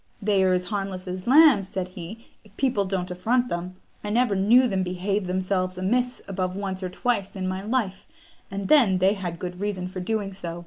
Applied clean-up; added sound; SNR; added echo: none; none; none; none.